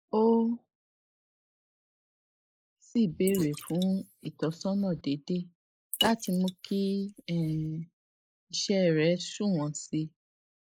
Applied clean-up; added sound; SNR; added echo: neural mask model Resemble Enhance denoiser.